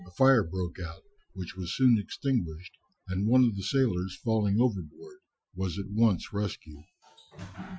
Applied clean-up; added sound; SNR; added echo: classical method Wiener filter.